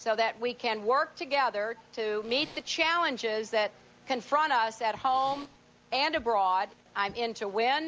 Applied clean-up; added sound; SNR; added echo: none; Zipper (clothing); 19 dB; none.